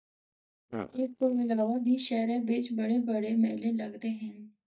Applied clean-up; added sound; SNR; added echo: neural mask model DeepFilterNet 3.